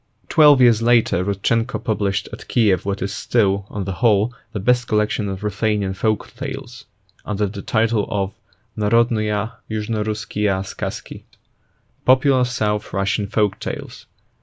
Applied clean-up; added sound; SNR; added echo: none; none; none; none.